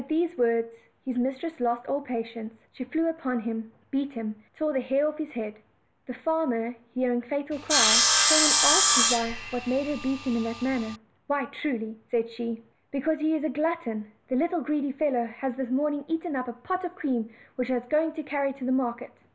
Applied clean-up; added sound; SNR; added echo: none; Sawing; -5 dB; none.